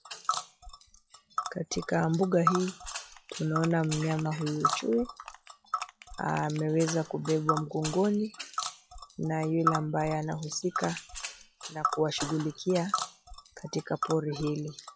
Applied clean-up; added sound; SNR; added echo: classical method log-MMSE.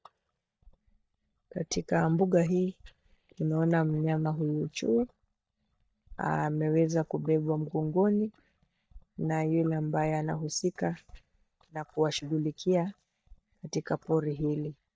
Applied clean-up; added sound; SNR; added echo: neural mask model DeepFilterNet 3.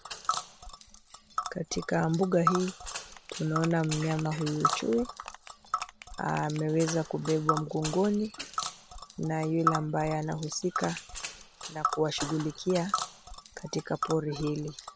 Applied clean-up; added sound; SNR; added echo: none; Tick; 5 dB; none.